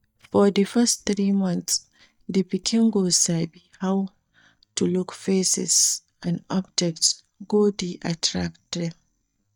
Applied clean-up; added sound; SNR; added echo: neural mask model DeepFilterNet 3.